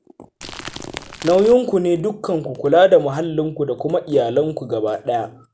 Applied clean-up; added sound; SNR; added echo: none; Crumpling, crinkling / Crackle; 14 dB; none.